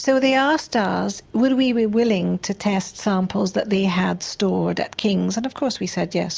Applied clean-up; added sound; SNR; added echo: none; none; none; none.